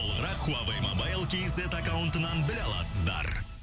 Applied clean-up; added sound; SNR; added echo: none; none; none; none.